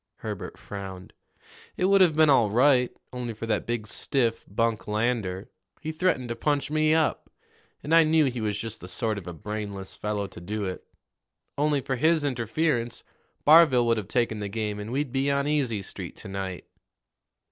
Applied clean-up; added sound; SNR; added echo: neural separator model SepFormer DNS4.